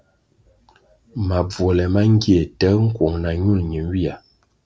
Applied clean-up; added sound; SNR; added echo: none; none; none; none.